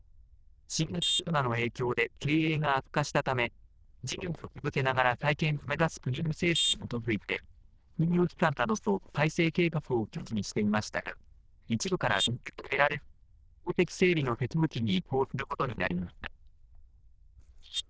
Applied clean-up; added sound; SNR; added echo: neural diffusion model UNIVERSE++.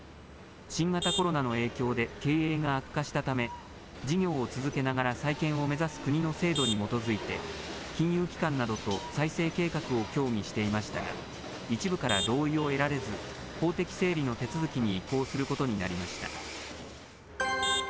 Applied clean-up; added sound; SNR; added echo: none; Motor vehicle (road); 11 dB; none.